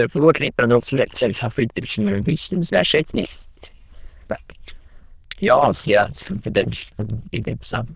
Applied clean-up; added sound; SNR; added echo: neural diffusion model UNIVERSE++.